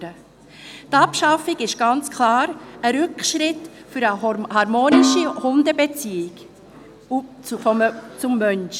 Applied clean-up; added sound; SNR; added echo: none; Snare drum; 0 dB; none.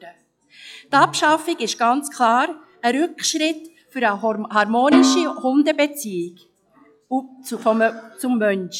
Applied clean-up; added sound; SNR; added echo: classical method log-MMSE.